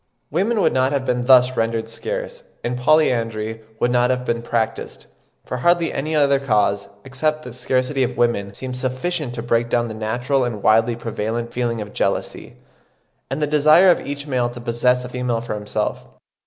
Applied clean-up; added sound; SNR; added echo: none; none; none; none.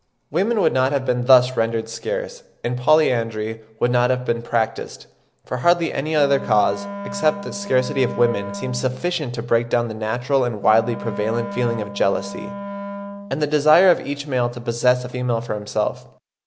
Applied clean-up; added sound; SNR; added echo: none; Wind instrument, woodwind instrument; 11 dB; none.